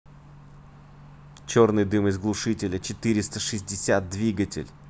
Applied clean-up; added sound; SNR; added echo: none; none; none; none.